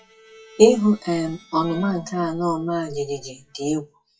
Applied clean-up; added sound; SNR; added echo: classical method WPE with log-MMSE.